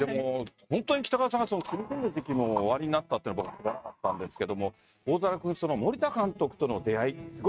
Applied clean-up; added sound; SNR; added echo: neural mask model RNNoise.